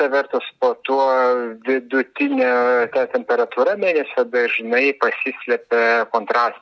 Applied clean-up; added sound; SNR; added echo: none; none; none; none.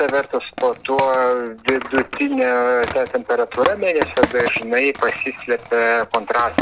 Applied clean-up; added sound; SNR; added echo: none; Skateboard; 8 dB; none.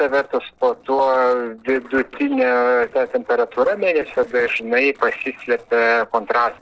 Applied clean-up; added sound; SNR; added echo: neural separator model SepFormer DNS4.